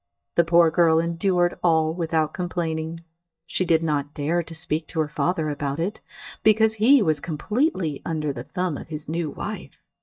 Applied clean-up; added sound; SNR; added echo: neural mask model DeepFilterNet 3.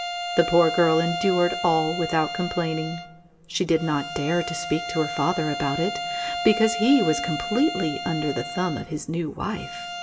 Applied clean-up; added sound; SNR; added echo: none; Bowed string instrument; 7 dB; reverberation time 0.3 s.